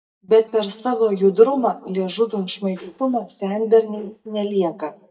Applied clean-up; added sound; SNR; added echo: neural mask model DeepFilterNet 3.